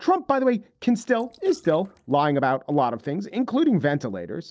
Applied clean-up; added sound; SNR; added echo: neural separator model SepFormer DNS4.